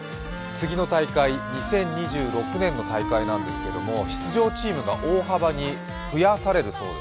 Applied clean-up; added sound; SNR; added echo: none; Wind instrument, woodwind instrument; 9 dB; none.